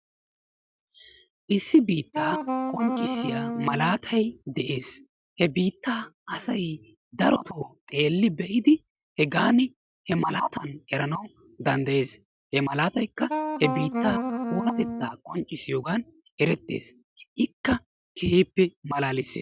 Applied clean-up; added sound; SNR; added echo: none; Wind instrument, woodwind instrument; 2 dB; none.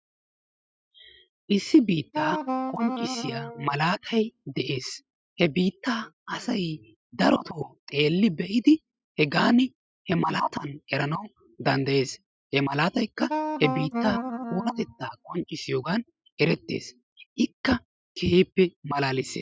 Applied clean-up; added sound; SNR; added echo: classical method spectral subtraction.